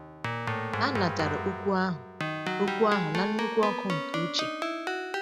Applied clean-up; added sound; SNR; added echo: none; Keyboard (musical); 1 dB; none.